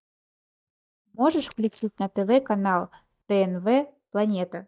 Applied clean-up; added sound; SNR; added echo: neural mask model DeepFilterNet 3.